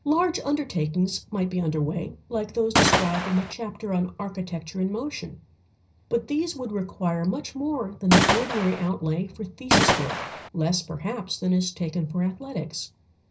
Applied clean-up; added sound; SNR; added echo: none; Gunshot, gunfire; -4 dB; reverberation time 0.4 s.